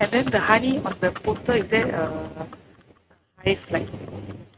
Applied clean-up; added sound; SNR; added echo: neural mask model RNNoise.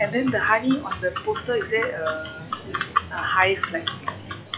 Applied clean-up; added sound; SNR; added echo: classical method log-MMSE.